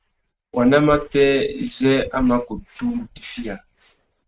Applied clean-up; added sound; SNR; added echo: neural mask model RNNoise.